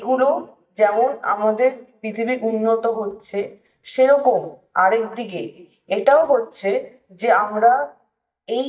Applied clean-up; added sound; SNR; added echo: neural mask model DeepFilterNet 3.